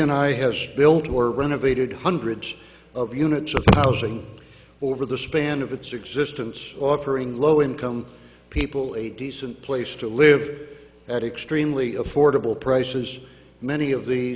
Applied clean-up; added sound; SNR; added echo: none; none; none; none.